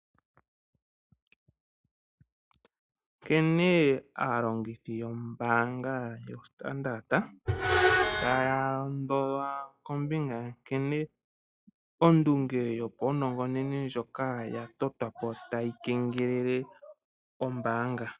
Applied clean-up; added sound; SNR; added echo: classical method log-MMSE.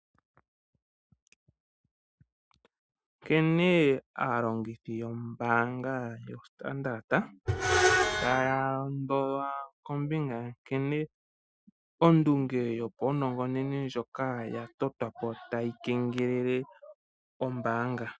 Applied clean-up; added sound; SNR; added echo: classical method Wiener filter.